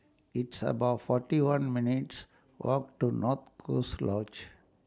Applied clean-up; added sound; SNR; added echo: none; none; none; none.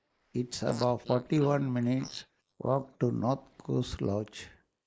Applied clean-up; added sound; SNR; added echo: neural mask model Resemble Enhance denoiser.